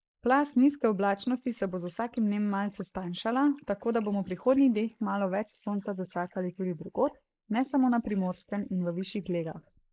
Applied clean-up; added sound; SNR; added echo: neural mask model Resemble Enhance denoiser.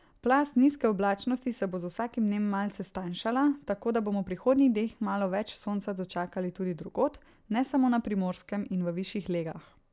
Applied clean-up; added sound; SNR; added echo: none; none; none; none.